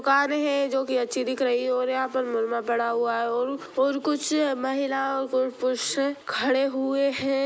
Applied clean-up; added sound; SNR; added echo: none; none; none; none.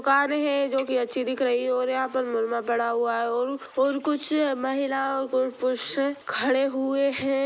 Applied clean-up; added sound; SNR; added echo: neural mask model Resemble Enhance denoiser.